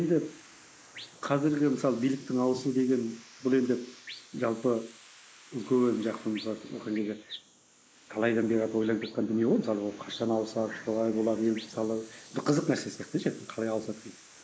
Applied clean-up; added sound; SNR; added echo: neural mask model Resemble Enhance denoiser.